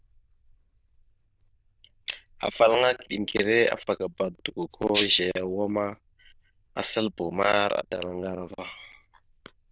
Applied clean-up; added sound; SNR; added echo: neural diffusion model UNIVERSE++.